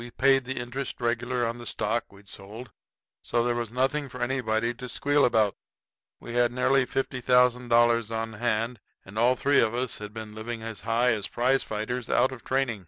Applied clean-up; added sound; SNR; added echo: none; none; none; none.